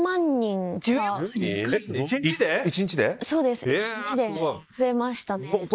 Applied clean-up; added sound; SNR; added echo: neural mask model Resemble Enhance denoiser.